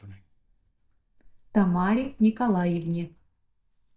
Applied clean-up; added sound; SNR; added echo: neural mask model DeepFilterNet 3.